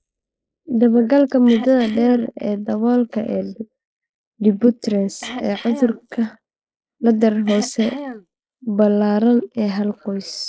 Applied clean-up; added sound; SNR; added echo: neural mask model Resemble Enhance denoiser.